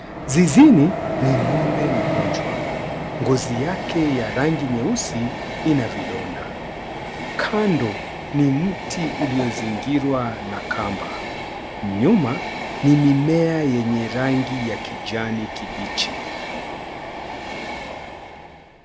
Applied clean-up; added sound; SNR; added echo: none; Train; 6 dB; none.